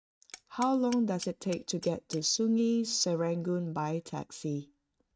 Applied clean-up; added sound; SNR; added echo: neural mask model RNNoise.